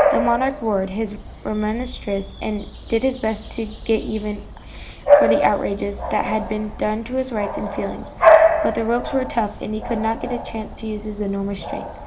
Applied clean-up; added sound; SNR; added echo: none; Bark / Bird vocalization, bird call, bird song; -1 dB; reverberation time 0.4 s.